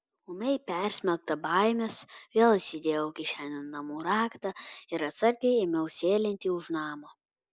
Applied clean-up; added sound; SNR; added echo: none; none; none; none.